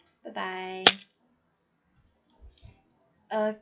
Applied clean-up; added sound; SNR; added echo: classical method log-MMSE.